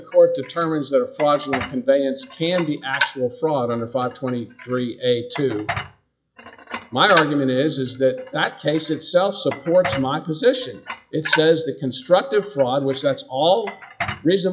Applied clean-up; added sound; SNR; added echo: classical method log-MMSE.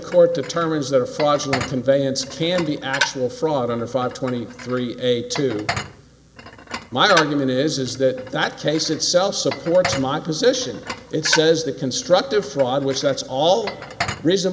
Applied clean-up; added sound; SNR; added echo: none; Dishes, pots, and pans; 11 dB; none.